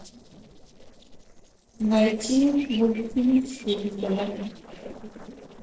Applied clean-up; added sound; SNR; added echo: neural separator model SepFormer DNS4.